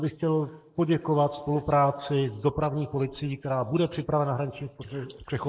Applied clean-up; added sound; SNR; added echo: neural mask model Resemble Enhance denoiser.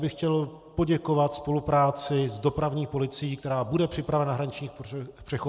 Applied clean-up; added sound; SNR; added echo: none; none; none; none.